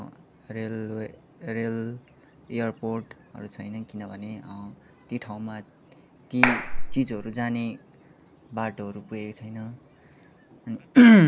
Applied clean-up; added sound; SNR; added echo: none; Clapping; -1 dB; none.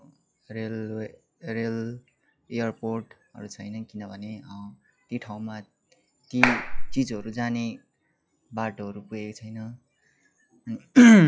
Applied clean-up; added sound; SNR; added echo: classical method log-MMSE.